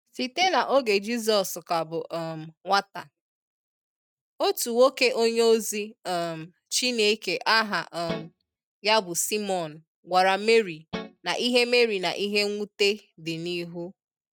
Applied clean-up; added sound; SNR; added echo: neural mask model RNNoise.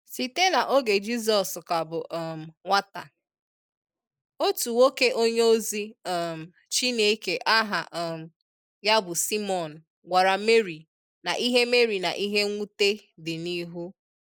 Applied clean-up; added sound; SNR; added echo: neural mask model Resemble Enhance denoiser.